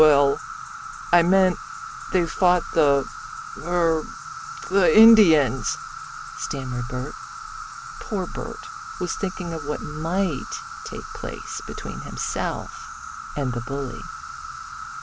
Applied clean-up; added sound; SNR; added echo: none; Insect; 11 dB; none.